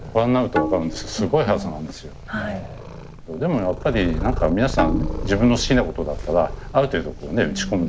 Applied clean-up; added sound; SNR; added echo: none; Purr + Tabla; 7 dB; none.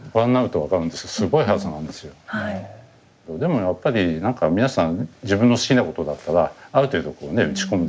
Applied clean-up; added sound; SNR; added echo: none; none; none; none.